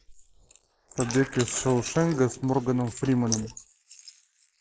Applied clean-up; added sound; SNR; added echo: neural mask model Resemble Enhance denoiser.